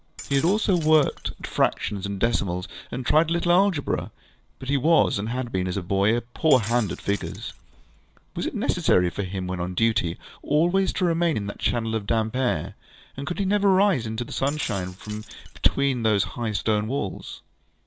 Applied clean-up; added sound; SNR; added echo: none; Glass; 18 dB; none.